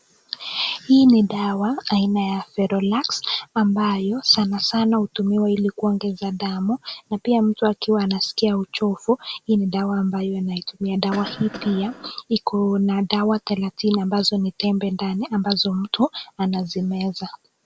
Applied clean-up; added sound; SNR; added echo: none; Cough; 15 dB; none.